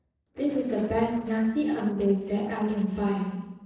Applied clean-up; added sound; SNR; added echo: neural separator model SepFormer DNS4.